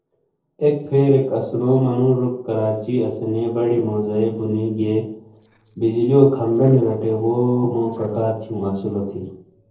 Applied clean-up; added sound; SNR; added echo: neural separator model SepFormer DNS4.